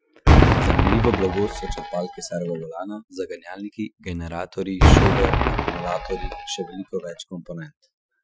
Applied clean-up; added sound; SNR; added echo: classical method Wiener filter.